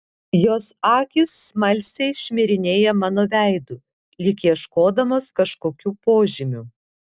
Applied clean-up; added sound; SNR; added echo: none; none; none; none.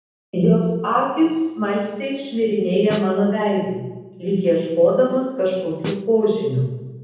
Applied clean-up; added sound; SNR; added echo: none; Snare drum; 15 dB; reverberation time 1.1 s.